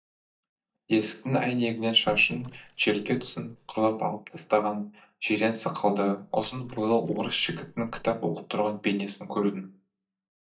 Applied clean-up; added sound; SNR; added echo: neural mask model DeepFilterNet 3.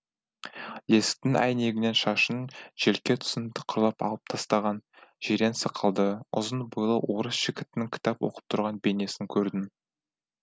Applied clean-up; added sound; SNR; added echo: none; none; none; none.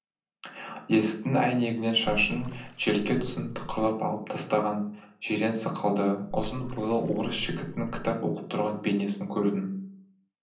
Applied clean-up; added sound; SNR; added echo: none; Splash, splatter; 11 dB; reverberation time 0.6 s.